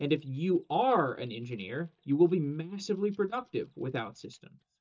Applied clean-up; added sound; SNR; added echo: neural mask model DeepFilterNet 3.